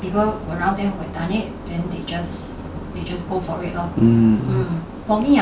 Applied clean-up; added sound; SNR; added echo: none; none; none; none.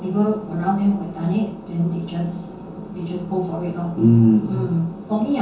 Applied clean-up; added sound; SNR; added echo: none; none; none; reverberation time 0.6 s.